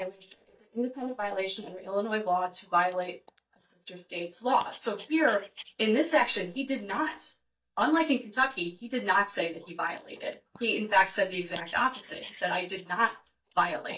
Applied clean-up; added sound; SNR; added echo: neural mask model DeepFilterNet 3.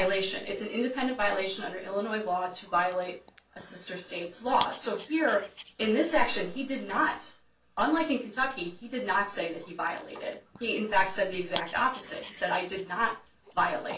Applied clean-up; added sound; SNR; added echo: none; Dog; 18 dB; reverberation time 0.2 s.